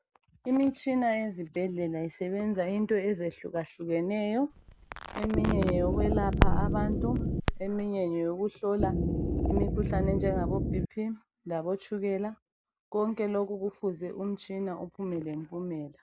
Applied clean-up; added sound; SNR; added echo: none; Crackle + Wind instrument, woodwind instrument; -3 dB; none.